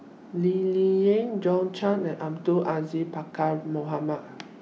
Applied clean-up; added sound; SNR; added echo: none; none; none; none.